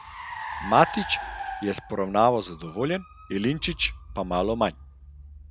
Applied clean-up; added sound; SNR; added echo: none; Car; 12 dB; none.